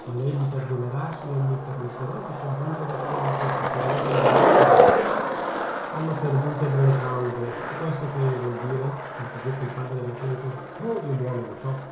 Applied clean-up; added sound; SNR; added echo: none; Skateboard; -2 dB; reverberation time 0.7 s.